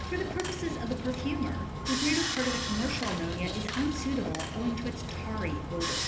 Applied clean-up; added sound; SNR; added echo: none; Sawing; 1 dB; reverberation time 0.8 s.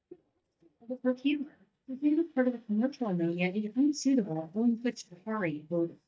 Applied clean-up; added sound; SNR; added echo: neural mask model DeepFilterNet 3.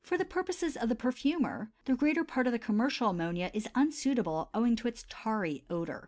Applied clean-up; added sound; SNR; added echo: none; none; none; none.